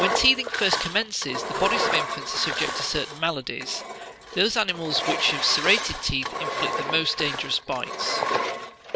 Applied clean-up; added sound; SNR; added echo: none; Engine; 3 dB; none.